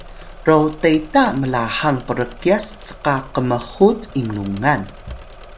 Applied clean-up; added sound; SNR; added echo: none; Engine / Mechanisms; 18 dB; none.